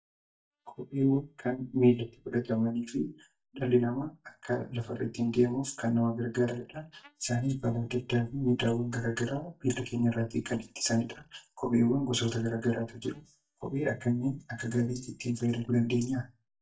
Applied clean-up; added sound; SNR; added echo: neural mask model DeepFilterNet 3.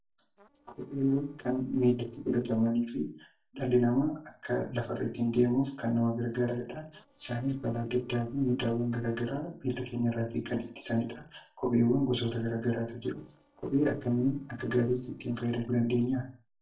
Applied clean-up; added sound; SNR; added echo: neural separator model SepFormer DNS4.